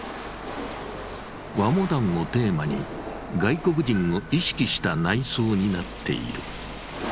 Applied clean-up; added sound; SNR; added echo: none; Rattle / Chatter / Hiss / Engine / Mechanisms; 10 dB; none.